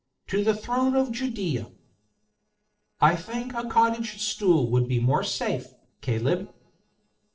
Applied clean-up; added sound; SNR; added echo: neural separator model SepFormer DNS4.